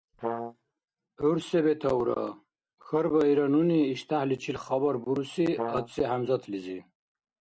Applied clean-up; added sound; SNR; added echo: none; Brass instrument; 7 dB; none.